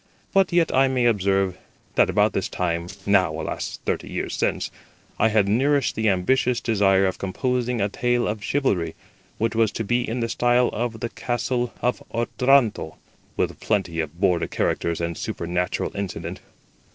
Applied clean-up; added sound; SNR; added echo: neural separator model SepFormer DNS4.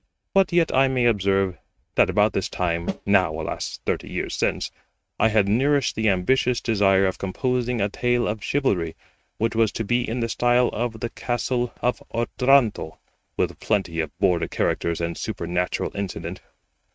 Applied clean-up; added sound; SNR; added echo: neural mask model RNNoise.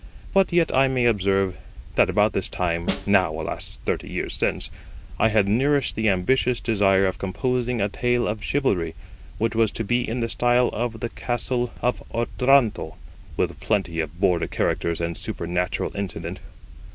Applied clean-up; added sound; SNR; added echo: none; Snare drum; 7 dB; none.